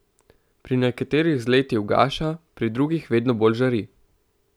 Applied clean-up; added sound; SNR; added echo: none; none; none; none.